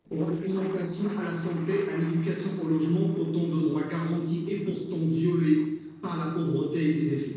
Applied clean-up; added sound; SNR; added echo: neural separator model SepFormer DNS4.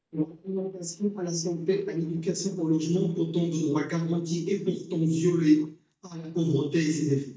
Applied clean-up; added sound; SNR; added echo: neural mask model DeepFilterNet 3.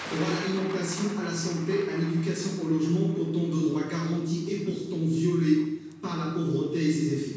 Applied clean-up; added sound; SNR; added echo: none; Thunder; 18 dB; reverberation time 1.2 s.